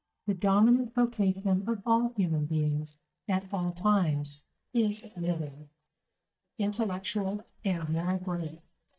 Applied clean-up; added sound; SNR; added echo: neural mask model DeepFilterNet 3.